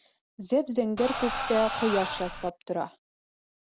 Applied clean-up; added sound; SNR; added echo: none; Crowd; 4 dB; none.